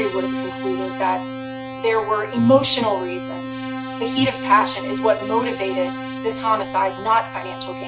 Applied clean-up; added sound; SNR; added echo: none; Keyboard (musical); 7 dB; none.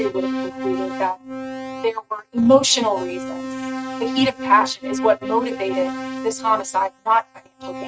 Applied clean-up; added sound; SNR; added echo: neural mask model RNNoise.